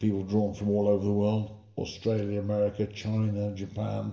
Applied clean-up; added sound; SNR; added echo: none; none; none; reverberation time 0.7 s.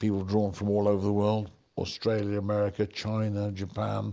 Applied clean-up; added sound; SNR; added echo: none; none; none; none.